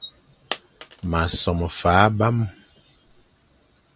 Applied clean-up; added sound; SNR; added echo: none; Coin (dropping); 15 dB; none.